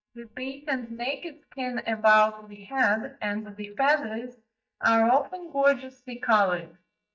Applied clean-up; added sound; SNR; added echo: neural mask model DeepFilterNet 3.